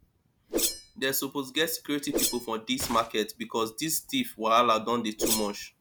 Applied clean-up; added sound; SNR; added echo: none; Whoosh, swoosh, swish; 6 dB; none.